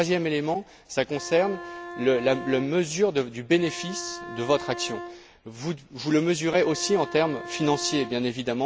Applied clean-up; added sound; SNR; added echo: none; Bowed string instrument; 12 dB; none.